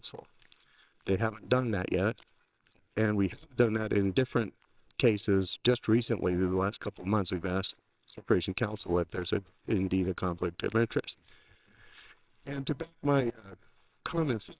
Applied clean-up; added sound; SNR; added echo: neural separator model SepFormer WHAMR!.